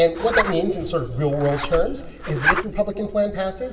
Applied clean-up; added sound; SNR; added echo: none; Zipper (clothing); 4 dB; reverberation time 1.8 s.